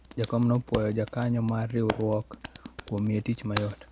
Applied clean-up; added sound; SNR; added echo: none; Hands; 12 dB; none.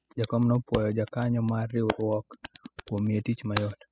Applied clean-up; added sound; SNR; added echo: classical method spectral subtraction.